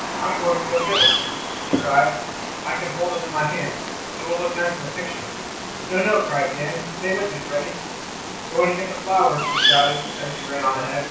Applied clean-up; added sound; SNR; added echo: none; Bird vocalization, bird call, bird song; 2 dB; reverberation time 0.6 s.